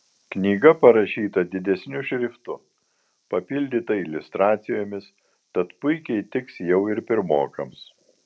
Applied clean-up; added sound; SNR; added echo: none; none; none; none.